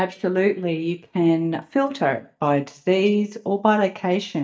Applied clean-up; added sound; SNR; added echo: neural mask model DeepFilterNet 3.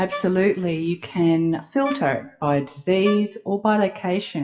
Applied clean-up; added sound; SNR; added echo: classical method WPE with log-MMSE.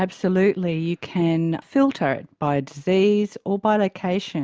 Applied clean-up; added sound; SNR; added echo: none; none; none; none.